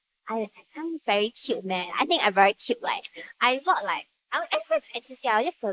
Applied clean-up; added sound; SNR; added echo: neural mask model Resemble Enhance denoiser.